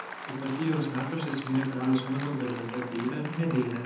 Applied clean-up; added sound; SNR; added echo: none; Applause; 10 dB; reverberation time 0.8 s.